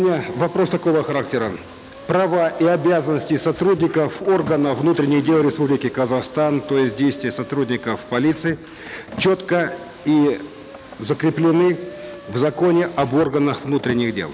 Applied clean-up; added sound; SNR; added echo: none; Car; 19 dB; none.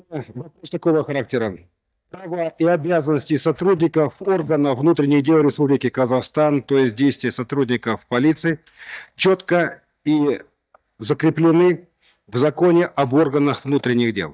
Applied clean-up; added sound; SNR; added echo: neural mask model DeepFilterNet 3.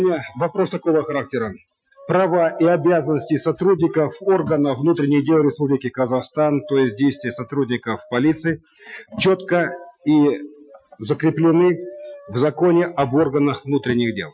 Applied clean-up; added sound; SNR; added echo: classical method Wiener filter.